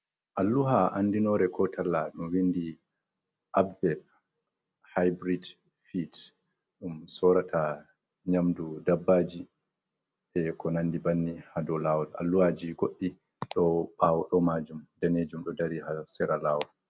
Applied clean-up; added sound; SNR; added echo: none; none; none; none.